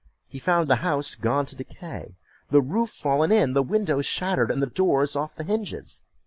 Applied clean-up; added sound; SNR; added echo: neural mask model Resemble Enhance denoiser.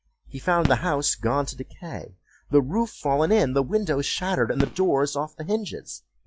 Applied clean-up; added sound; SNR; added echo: classical method log-MMSE.